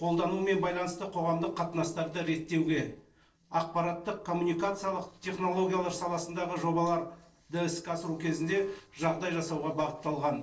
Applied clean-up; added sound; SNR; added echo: neural separator model SepFormer DNS4.